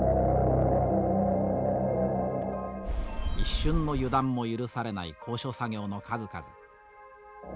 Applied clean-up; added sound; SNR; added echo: none; Telephone; 1 dB; none.